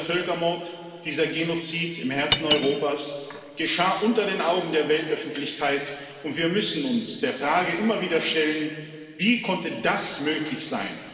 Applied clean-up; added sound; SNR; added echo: none; Cutlery, silverware; 5 dB; reverberation time 2.1 s.